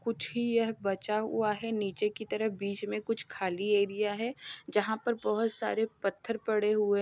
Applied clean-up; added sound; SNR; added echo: none; none; none; none.